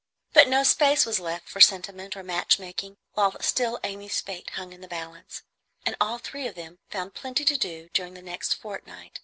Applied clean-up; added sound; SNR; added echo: none; none; none; none.